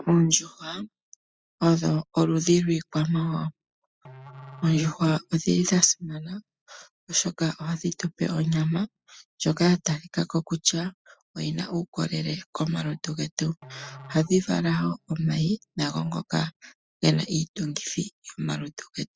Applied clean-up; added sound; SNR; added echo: classical method spectral subtraction.